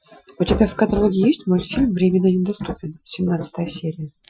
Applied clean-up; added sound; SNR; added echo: classical method Wiener filter.